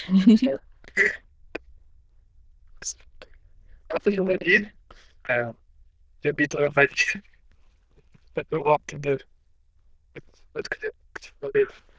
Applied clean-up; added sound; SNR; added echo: neural diffusion model UNIVERSE++.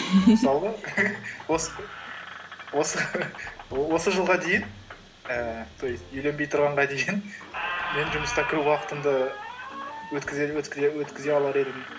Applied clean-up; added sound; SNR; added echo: none; Squeak; 12 dB; none.